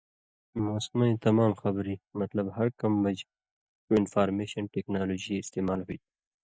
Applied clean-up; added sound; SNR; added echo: neural mask model DeepFilterNet 3.